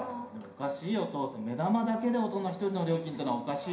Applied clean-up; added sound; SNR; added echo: none; none; none; reverberation time 0.5 s.